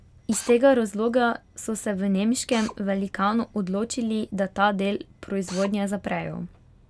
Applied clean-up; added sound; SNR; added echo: none; Drill; 18 dB; none.